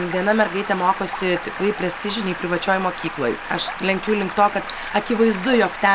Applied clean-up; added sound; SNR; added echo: none; Stream; 10 dB; none.